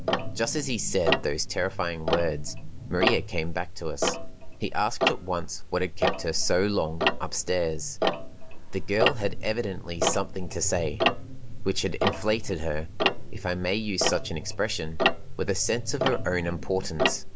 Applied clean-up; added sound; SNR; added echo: none; Tick-tock; -1 dB; none.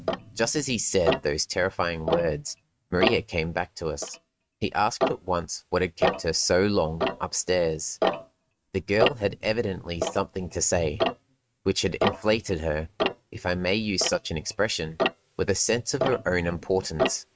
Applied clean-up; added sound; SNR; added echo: neural mask model RNNoise.